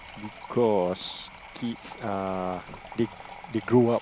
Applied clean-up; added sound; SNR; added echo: none; Sink (filling or washing) / Water tap, faucet; 16 dB; none.